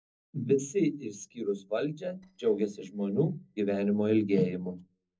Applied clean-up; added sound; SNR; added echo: neural separator model SepFormer DNS4.